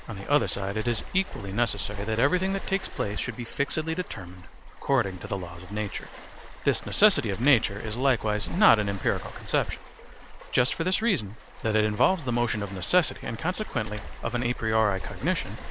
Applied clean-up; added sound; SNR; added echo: none; Waves, surf; 9 dB; none.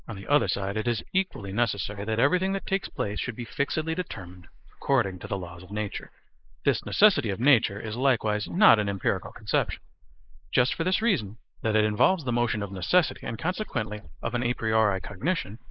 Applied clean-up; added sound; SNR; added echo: neural mask model Resemble Enhance denoiser.